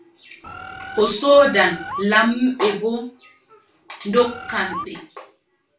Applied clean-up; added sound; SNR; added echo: none; Bird; 11 dB; reverberation time 0.3 s.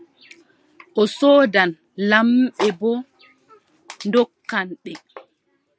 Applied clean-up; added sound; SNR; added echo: none; none; none; none.